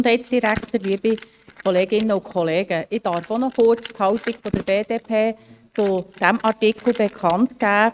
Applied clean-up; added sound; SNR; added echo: neural mask model RNNoise.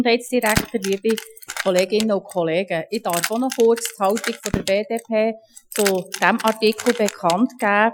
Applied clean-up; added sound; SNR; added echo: classical method Wiener filter.